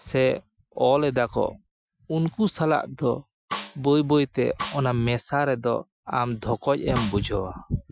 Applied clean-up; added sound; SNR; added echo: classical method Wiener filter.